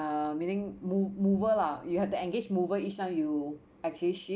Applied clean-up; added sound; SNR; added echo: none; none; none; none.